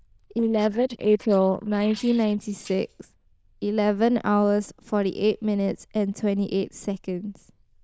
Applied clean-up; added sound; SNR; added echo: neural diffusion model UNIVERSE++.